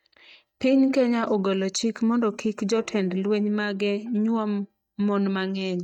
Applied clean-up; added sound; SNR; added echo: neural mask model DeepFilterNet 3.